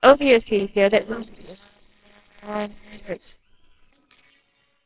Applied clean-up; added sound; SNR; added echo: neural separator model SepFormer WHAMR!.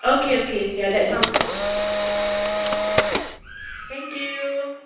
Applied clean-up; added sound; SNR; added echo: none; Camera; -1 dB; reverberation time 1.1 s.